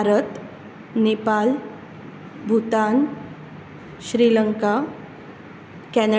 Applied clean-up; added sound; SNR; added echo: none; none; none; none.